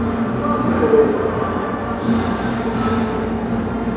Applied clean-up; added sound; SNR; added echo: none; none; none; reverberation time 2.2 s.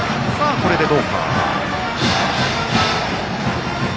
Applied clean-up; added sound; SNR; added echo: none; none; none; none.